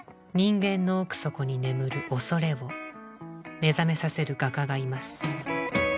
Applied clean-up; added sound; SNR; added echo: none; none; none; none.